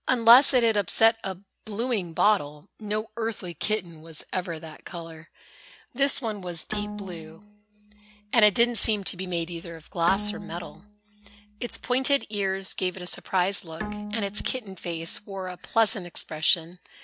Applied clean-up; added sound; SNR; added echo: none; Bowed string instrument; 13 dB; none.